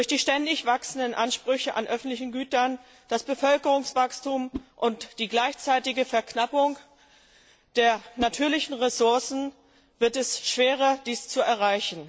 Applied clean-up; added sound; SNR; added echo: none; Whoosh, swoosh, swish; 19 dB; none.